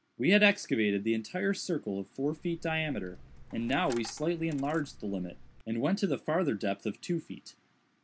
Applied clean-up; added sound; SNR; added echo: none; Coin (dropping); 18 dB; none.